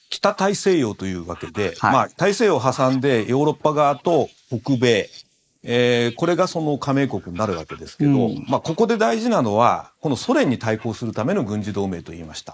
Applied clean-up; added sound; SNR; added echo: neural mask model Resemble Enhance denoiser.